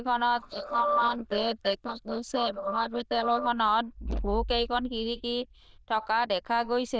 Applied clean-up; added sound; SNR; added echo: neural diffusion model UNIVERSE++.